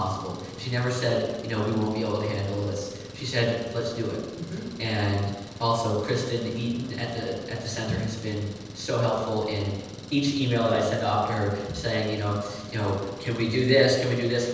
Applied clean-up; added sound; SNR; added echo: none; Engine; 16 dB; reverberation time 1.1 s.